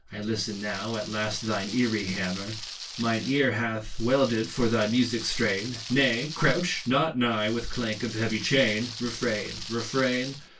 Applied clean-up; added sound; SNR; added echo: none; Rain; 13 dB; reverberation time 0.1 s.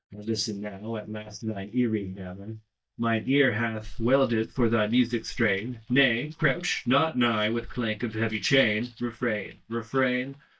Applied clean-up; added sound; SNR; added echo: neural mask model DeepFilterNet 3.